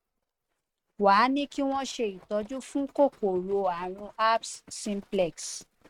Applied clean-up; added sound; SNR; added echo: neural mask model RNNoise.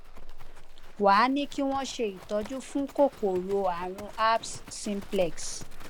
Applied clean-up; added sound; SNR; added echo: none; Livestock, farm animals, working animals; 10 dB; none.